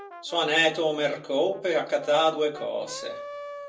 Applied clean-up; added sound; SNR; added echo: none; Brass instrument; 17 dB; reverberation time 0.2 s.